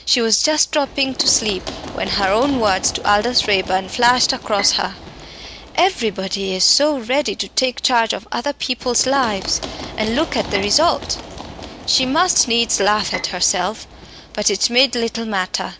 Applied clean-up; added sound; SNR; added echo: none; Bowed string instrument + Run; 14 dB; none.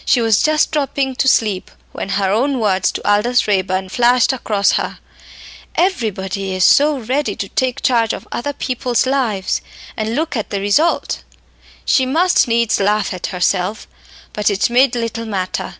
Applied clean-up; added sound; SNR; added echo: none; none; none; none.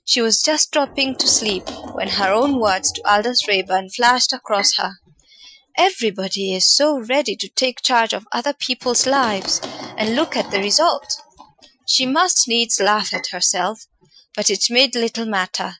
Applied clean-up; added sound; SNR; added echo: classical method Wiener filter.